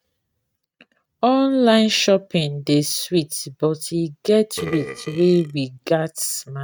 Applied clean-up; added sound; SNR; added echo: neural mask model RNNoise.